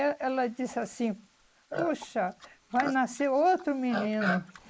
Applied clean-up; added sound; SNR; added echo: neural mask model Resemble Enhance denoiser.